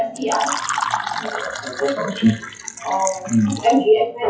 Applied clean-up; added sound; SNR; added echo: classical method WPE with log-MMSE.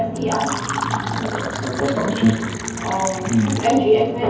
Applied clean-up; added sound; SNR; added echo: none; Fill (with liquid); 8 dB; reverberation time 2.2 s.